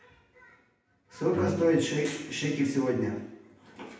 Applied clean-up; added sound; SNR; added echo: none; Bowed string instrument; 10 dB; reverberation time 0.8 s.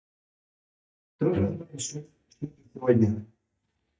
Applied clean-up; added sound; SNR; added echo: neural mask model DeepFilterNet 3.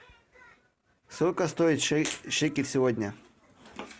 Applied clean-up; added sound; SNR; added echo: none; none; none; none.